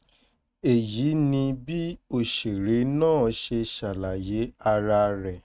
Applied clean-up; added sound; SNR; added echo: neural mask model RNNoise.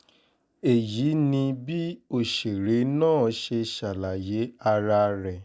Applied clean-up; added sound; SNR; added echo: none; none; none; none.